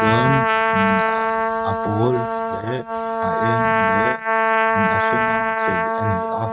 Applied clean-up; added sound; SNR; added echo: neural mask model RNNoise.